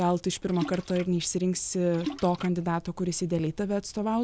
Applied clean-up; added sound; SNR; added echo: none; Splash, splatter; 13 dB; none.